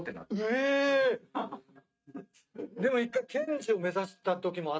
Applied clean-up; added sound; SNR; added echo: neural mask model RNNoise.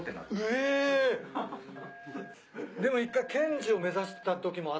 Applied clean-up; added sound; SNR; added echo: none; Telephone; 20 dB; none.